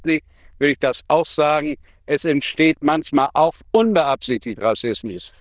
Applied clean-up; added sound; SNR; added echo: neural diffusion model UNIVERSE++.